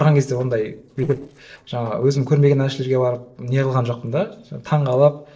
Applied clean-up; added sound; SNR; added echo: neural separator model SepFormer DNS4.